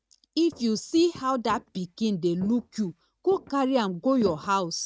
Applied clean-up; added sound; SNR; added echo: neural mask model RNNoise.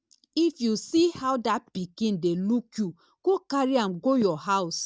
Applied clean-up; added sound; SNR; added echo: none; none; none; none.